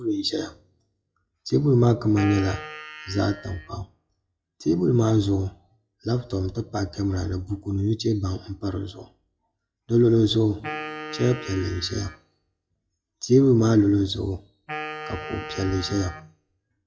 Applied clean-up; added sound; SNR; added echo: classical method WPE with log-MMSE.